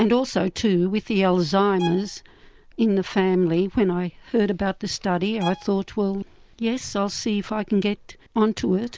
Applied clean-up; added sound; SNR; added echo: none; Bowed string instrument; 18 dB; none.